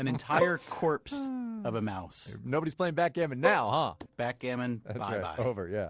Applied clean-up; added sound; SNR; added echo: none; Bowed string instrument; 6 dB; none.